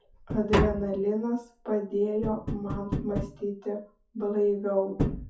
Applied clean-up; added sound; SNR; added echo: classical method WPE with log-MMSE.